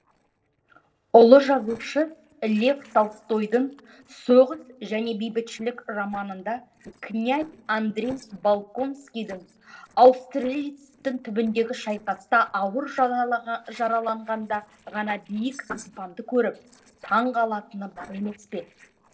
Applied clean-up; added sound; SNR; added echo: neural separator model SepFormer DNS4.